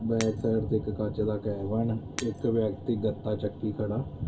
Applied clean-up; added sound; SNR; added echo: none; Shatter; 18 dB; reverberation time 0.2 s.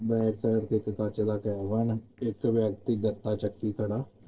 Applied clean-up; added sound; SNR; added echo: neural separator model SepFormer DNS4.